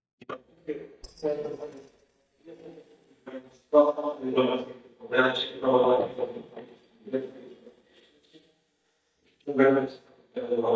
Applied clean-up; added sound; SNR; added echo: neural mask model DeepFilterNet 3.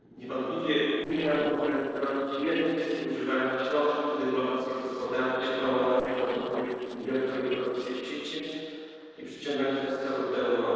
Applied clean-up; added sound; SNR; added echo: neural separator model SepFormer DNS4.